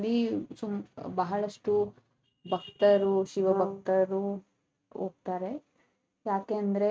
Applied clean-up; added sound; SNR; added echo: neural mask model RNNoise.